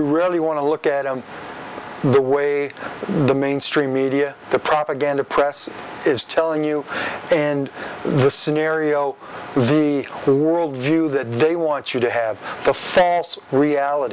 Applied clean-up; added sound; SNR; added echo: none; none; none; none.